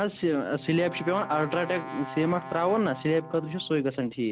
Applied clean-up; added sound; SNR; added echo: none; Brass instrument; 14 dB; none.